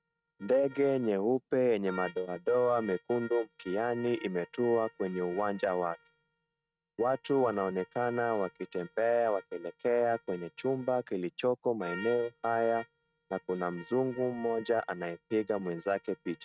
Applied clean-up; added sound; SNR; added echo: neural mask model RNNoise.